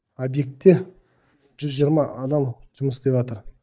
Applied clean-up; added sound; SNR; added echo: neural mask model DeepFilterNet 3.